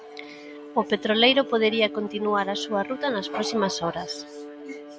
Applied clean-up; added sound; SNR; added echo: none; Bowed string instrument; 12 dB; none.